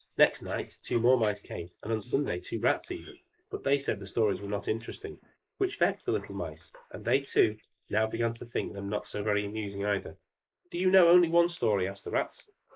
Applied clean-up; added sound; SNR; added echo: neural mask model Resemble Enhance denoiser.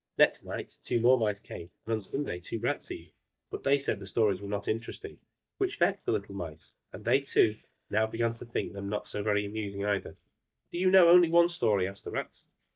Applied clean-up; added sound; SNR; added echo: neural mask model DeepFilterNet 3.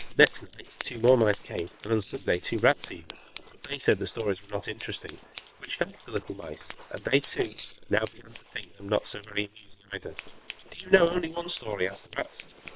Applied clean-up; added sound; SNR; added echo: neural separator model SepFormer WHAM!.